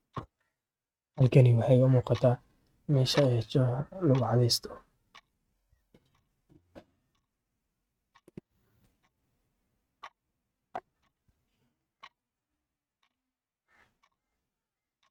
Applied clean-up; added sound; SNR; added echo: neural mask model RNNoise.